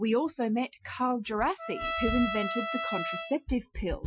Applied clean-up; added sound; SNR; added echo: classical method Wiener filter.